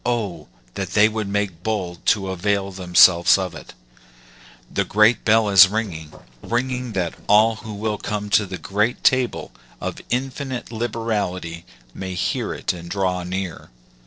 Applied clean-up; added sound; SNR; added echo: neural separator model SepFormer DNS4.